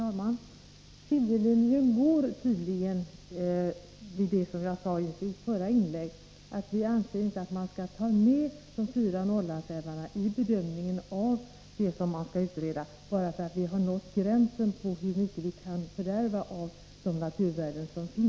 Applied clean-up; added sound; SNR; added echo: none; none; none; none.